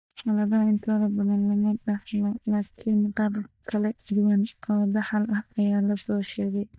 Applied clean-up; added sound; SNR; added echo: neural mask model DeepFilterNet 3.